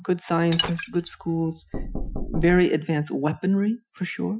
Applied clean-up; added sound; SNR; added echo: classical method Wiener filter.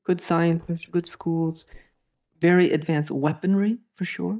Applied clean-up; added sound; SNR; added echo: neural mask model DeepFilterNet 3.